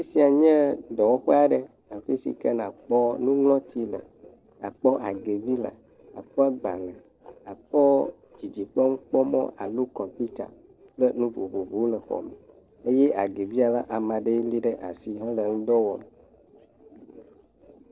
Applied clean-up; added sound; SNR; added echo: neural separator model SepFormer DNS4.